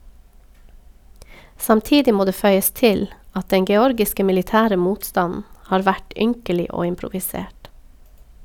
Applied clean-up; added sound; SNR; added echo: none; none; none; none.